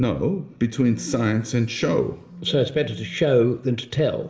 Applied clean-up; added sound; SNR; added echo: none; Telephone; 19 dB; reverberation time 0.9 s.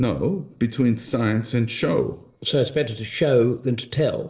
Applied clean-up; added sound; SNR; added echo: neural separator model SepFormer DNS4.